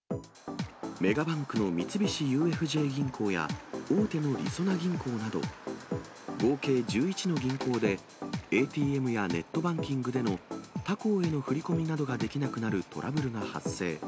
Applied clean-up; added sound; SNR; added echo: none; none; none; none.